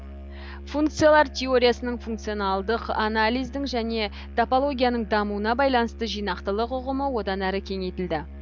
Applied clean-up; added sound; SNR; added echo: none; Musical instrument; 14 dB; none.